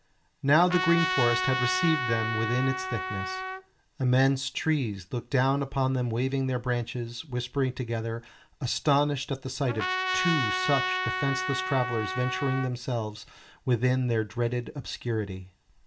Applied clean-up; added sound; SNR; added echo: none; Trumpet; 3 dB; reverberation time 0.2 s.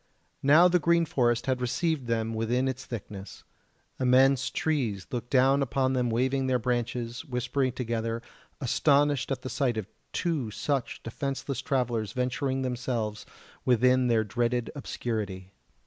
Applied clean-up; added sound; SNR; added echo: none; none; none; none.